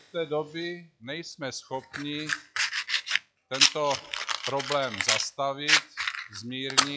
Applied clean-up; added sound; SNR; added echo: classical method log-MMSE.